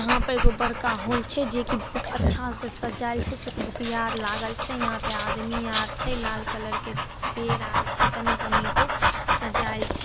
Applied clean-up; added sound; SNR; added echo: none; Dog; -4 dB; none.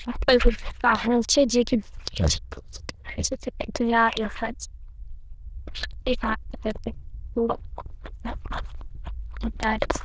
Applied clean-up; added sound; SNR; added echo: neural diffusion model UNIVERSE++.